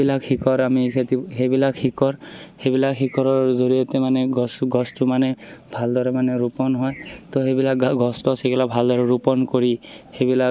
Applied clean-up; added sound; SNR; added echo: none; none; none; none.